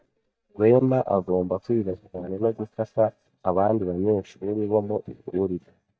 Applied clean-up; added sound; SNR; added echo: neural mask model DeepFilterNet 3.